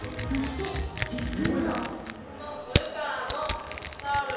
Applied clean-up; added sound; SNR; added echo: none; Crushing; 4 dB; reverberation time 1.2 s.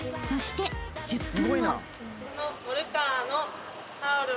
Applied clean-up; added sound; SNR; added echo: none; none; none; none.